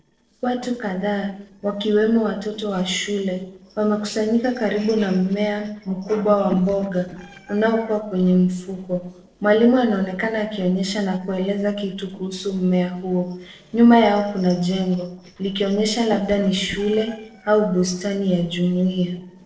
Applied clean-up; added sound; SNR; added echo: neural separator model SepFormer DNS4.